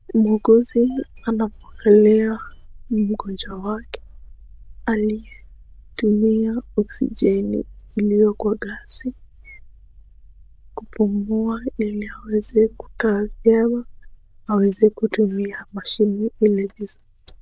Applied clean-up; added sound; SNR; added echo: neural diffusion model UNIVERSE++.